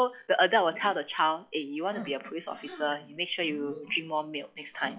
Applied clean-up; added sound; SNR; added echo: classical method log-MMSE.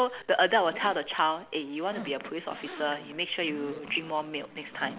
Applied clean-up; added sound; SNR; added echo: none; Zipper (clothing); 16 dB; none.